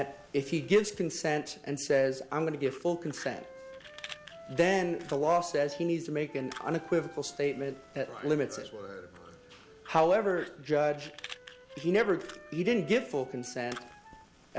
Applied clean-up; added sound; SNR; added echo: none; Fire + Wind instrument, woodwind instrument; 19 dB; none.